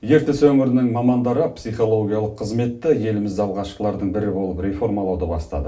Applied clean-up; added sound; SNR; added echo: none; none; none; reverberation time 0.3 s.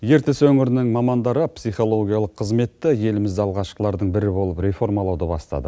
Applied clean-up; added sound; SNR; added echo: none; none; none; none.